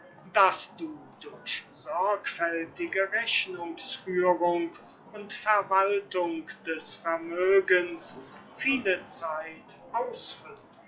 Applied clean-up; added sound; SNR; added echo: classical method log-MMSE.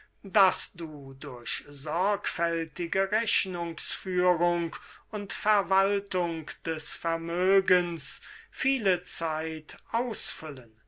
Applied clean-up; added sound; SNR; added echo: none; none; none; none.